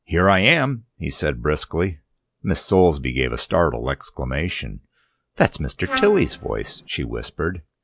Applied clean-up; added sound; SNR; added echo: none; Trumpet; 9 dB; none.